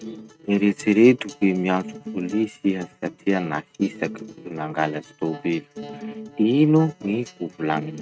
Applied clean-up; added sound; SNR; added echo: neural mask model RNNoise.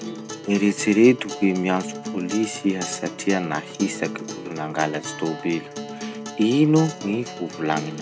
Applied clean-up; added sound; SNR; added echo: none; Acoustic guitar; 11 dB; none.